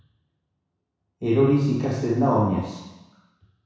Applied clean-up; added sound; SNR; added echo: none; none; none; reverberation time 1.1 s.